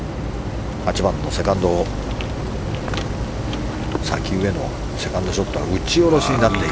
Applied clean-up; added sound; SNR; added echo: none; Engine; 10 dB; none.